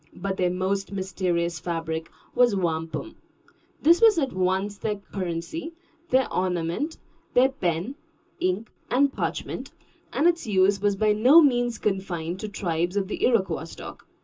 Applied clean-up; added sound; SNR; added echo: none; none; none; reverberation time 0.2 s.